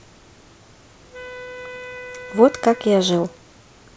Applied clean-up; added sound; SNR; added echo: none; Wind instrument, woodwind instrument; 15 dB; none.